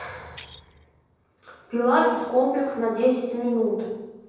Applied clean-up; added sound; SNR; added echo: neural separator model SepFormer DNS4.